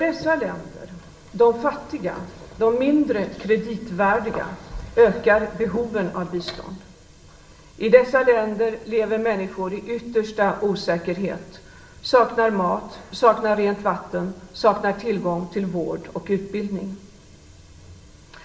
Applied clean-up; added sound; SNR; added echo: none; none; none; reverberation time 1.0 s.